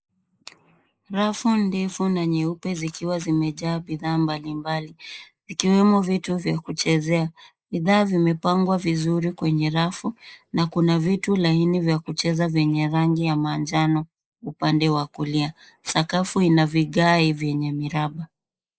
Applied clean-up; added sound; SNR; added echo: neural mask model Resemble Enhance denoiser.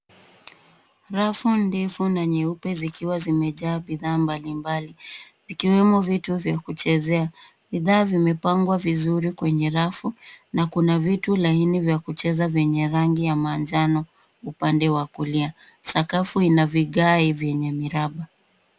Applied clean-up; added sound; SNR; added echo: none; none; none; none.